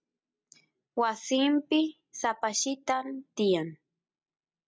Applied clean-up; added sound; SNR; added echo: none; none; none; none.